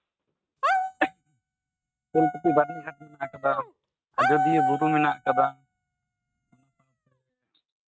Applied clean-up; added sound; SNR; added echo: neural mask model RNNoise.